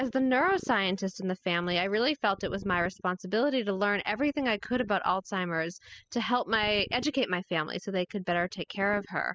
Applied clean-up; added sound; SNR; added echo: classical method spectral subtraction.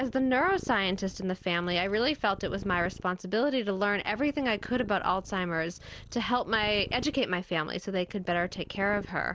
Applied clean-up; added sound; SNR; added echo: none; Purr; 17 dB; none.